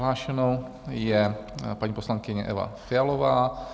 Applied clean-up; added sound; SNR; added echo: none; Bowed string instrument; 20 dB; none.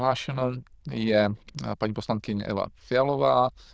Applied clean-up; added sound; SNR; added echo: neural diffusion model UNIVERSE++.